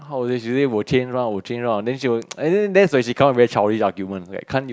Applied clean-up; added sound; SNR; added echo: none; none; none; none.